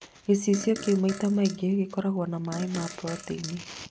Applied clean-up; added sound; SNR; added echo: none; Fart; 14 dB; none.